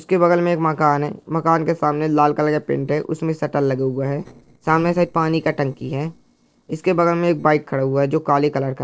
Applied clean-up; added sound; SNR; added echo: neural separator model SepFormer DNS4.